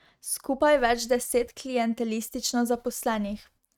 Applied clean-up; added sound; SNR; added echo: neural mask model RNNoise.